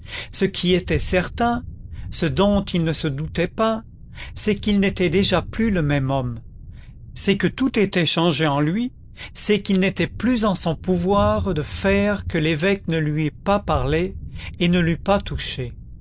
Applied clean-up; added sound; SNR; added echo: none; Thunder; 12 dB; none.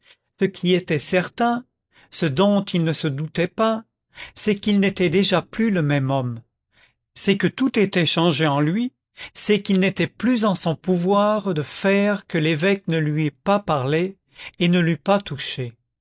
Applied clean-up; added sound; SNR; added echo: neural mask model DeepFilterNet 3.